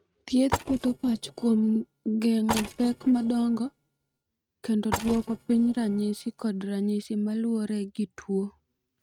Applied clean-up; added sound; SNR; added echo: neural mask model RNNoise.